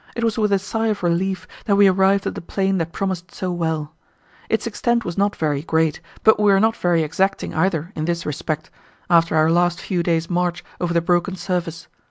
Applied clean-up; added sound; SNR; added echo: none; none; none; none.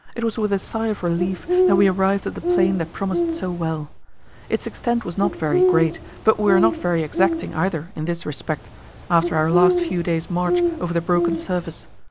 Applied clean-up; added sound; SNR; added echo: none; Bird; 2 dB; none.